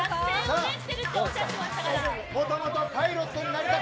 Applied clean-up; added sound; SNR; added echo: none; none; none; none.